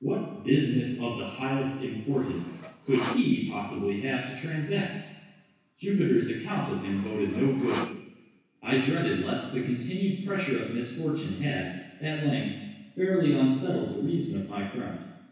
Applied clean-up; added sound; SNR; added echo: none; Sawing; 13 dB; reverberation time 1.1 s.